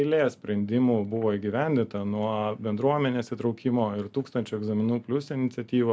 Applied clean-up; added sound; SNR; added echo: none; none; none; none.